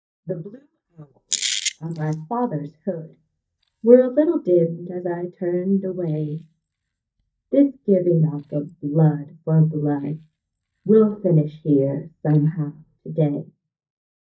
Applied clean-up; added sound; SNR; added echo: neural mask model DeepFilterNet 3.